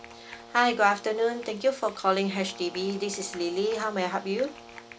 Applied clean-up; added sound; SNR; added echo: none; Brass instrument + Computer keyboard; 19 dB; none.